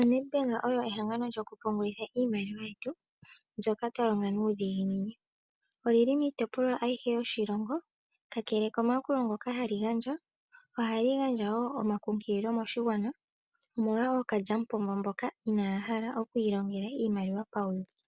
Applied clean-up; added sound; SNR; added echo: none; none; none; none.